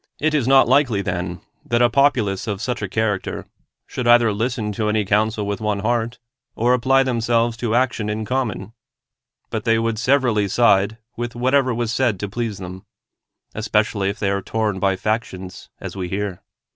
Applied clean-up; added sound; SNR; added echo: none; none; none; none.